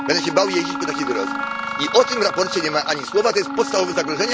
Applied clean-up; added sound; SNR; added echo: none; Mechanisms + Wind instrument, woodwind instrument; 6 dB; none.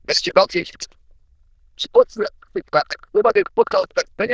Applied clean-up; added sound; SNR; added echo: neural diffusion model UNIVERSE++.